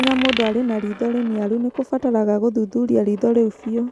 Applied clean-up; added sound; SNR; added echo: none; Coin (dropping); 13 dB; none.